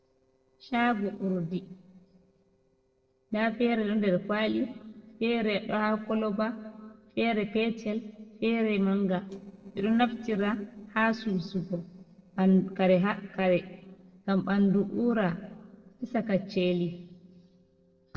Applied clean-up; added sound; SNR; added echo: neural separator model SepFormer DNS4.